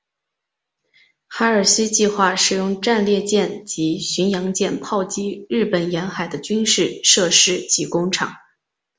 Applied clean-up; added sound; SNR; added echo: none; none; none; none.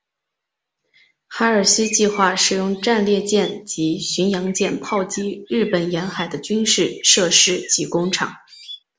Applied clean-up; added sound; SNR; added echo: none; Bird; 19 dB; none.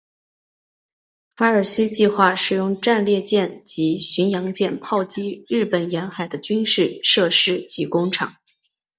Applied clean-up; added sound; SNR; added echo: neural mask model DeepFilterNet 3.